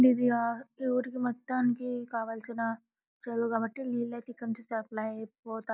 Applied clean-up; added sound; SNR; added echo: none; none; none; none.